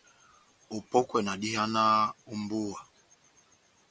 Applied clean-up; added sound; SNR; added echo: none; none; none; none.